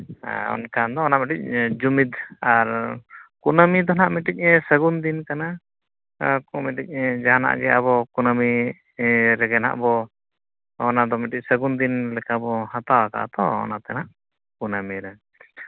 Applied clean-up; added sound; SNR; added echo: none; none; none; none.